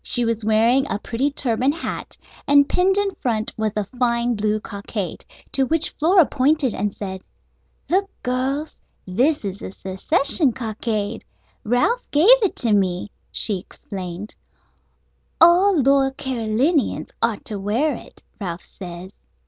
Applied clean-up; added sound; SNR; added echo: none; none; none; none.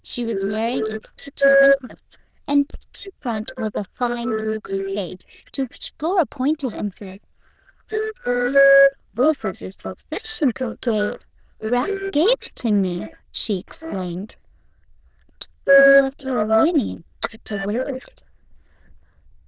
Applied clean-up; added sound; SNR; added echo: neural diffusion model UNIVERSE++.